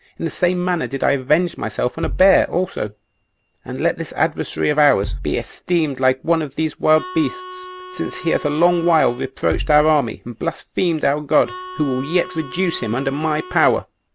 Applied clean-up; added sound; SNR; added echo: none; Harmonica + Bass drum; 13 dB; none.